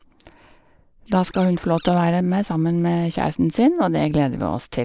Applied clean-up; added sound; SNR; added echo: neural mask model Resemble Enhance denoiser.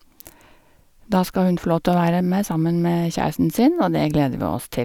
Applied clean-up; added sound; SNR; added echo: none; none; none; none.